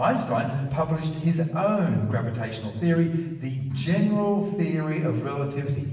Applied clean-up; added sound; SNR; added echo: none; none; none; reverberation time 1.1 s.